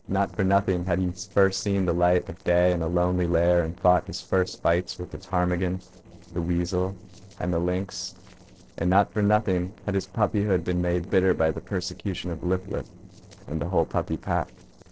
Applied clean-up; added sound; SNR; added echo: neural separator model SepFormer DNS4.